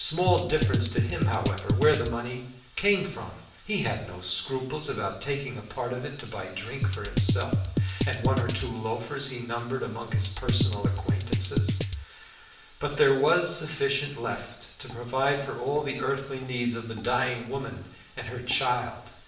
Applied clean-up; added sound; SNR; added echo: none; Drum kit; -3 dB; reverberation time 0.6 s.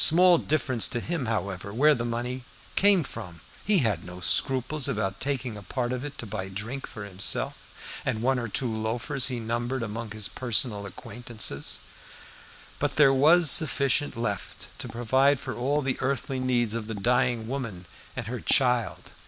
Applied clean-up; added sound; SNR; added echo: none; none; none; none.